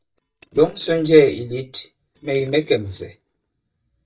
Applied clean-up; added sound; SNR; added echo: neural mask model DeepFilterNet 3.